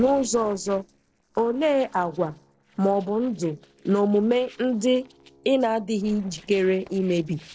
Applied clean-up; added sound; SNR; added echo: neural separator model SepFormer DNS4.